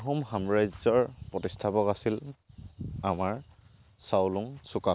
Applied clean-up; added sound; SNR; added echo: none; none; none; none.